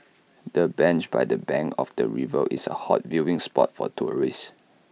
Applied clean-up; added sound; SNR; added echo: none; none; none; none.